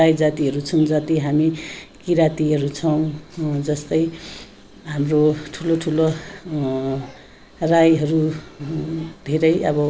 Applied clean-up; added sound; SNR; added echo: none; none; none; none.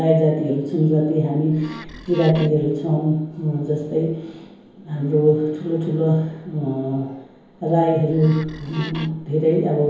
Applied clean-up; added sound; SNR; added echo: none; Wood; 16 dB; reverberation time 1.0 s.